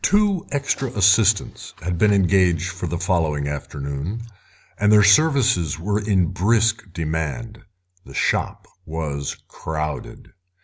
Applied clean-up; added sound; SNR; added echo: none; none; none; none.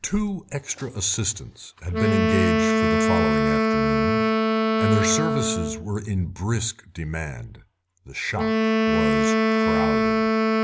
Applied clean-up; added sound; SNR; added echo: none; Wind instrument, woodwind instrument; -5 dB; none.